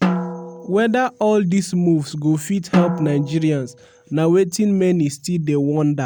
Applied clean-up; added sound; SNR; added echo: none; Drum; 8 dB; none.